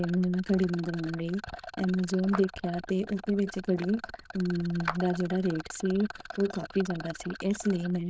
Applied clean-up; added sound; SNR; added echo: neural diffusion model UNIVERSE++.